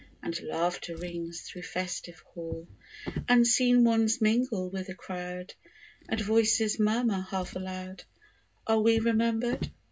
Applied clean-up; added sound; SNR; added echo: none; Drawer open or close; 16 dB; reverberation time 0.2 s.